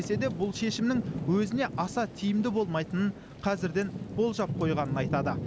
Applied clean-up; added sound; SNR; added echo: none; Thunder / Rain; 7 dB; none.